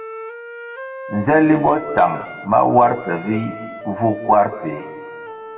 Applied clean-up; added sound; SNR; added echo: none; Wind instrument, woodwind instrument; 14 dB; reverberation time 1.6 s.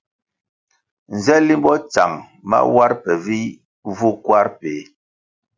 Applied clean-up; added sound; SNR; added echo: none; none; none; none.